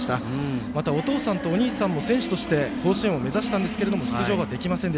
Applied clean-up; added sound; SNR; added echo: none; none; none; none.